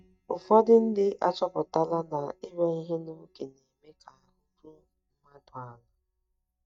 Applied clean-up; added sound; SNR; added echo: neural mask model DeepFilterNet 3.